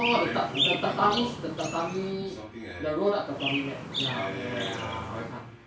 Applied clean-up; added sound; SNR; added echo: none; Chirp, tweet; 5 dB; reverberation time 0.3 s.